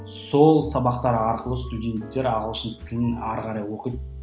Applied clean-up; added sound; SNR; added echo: none; none; none; none.